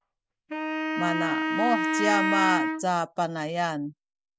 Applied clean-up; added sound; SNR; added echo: none; Wind instrument, woodwind instrument; -1 dB; none.